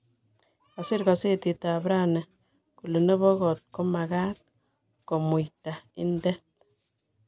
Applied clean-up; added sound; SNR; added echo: none; none; none; none.